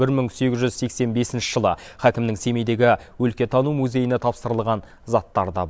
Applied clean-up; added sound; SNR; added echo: none; none; none; none.